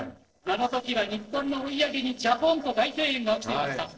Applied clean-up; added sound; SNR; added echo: neural separator model SepFormer DNS4.